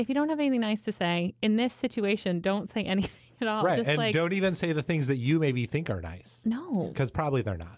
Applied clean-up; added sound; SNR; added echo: none; none; none; none.